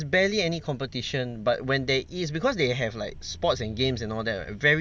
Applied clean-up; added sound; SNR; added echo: none; none; none; none.